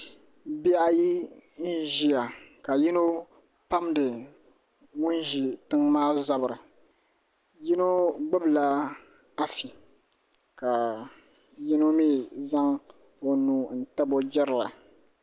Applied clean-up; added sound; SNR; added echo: none; none; none; none.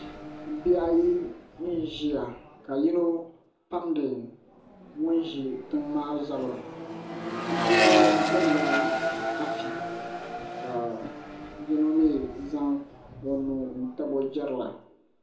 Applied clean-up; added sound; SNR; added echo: none; Accelerating, revving, vroom; 2 dB; reverberation time 0.5 s.